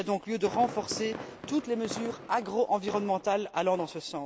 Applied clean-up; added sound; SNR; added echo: none; Fireworks; 13 dB; none.